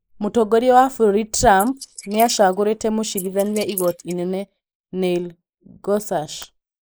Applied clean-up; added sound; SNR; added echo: neural mask model Resemble Enhance denoiser.